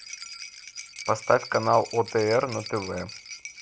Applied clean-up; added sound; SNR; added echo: none; Rattle; 14 dB; none.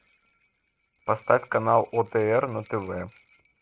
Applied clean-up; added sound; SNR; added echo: neural mask model RNNoise.